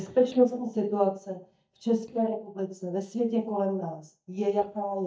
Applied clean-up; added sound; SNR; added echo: neural mask model DeepFilterNet 3.